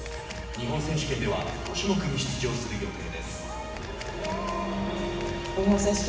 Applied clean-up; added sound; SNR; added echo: none; Camera; 19 dB; reverberation time 1.2 s.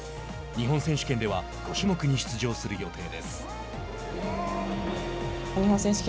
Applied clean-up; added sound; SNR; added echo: none; none; none; none.